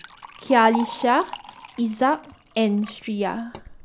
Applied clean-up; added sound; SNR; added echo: none; Liquid; 13 dB; none.